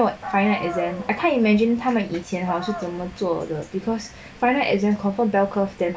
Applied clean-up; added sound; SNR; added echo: none; Dog; 16 dB; none.